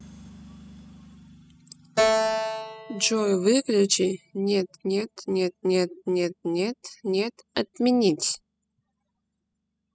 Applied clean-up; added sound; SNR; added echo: classical method spectral subtraction.